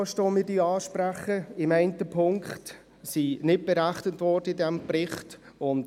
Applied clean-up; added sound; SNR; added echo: none; none; none; none.